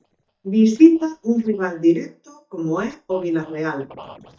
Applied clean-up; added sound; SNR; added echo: neural mask model DeepFilterNet 3.